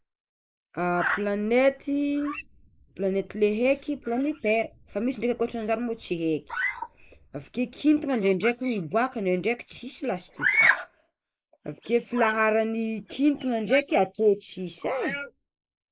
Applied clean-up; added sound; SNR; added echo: neural mask model Resemble Enhance denoiser.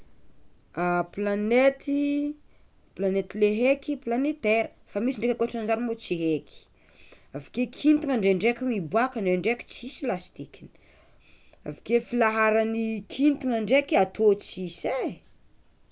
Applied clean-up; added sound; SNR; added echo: none; none; none; none.